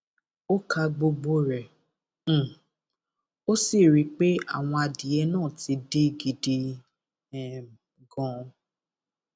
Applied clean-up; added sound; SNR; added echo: none; none; none; none.